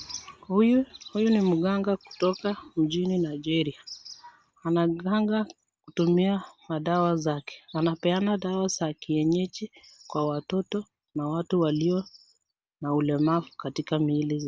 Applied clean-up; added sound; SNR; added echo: none; none; none; none.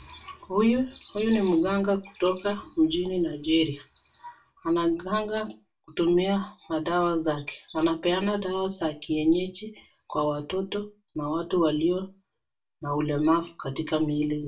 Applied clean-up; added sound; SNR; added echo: none; none; none; reverberation time 0.2 s.